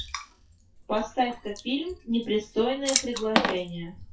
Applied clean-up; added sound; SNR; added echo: classical method WPE with log-MMSE.